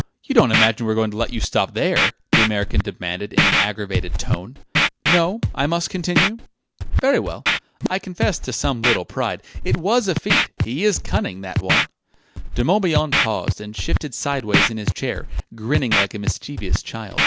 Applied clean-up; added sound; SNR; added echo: none; Scratching (performance technique); -1 dB; none.